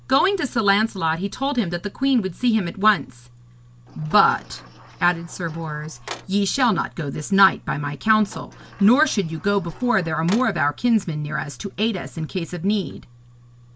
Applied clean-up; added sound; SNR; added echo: none; Sliding door; 19 dB; none.